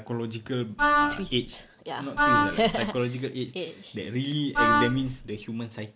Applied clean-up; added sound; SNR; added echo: none; Wind instrument, woodwind instrument; -4 dB; none.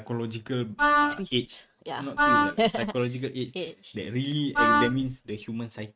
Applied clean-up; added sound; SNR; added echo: neural mask model RNNoise.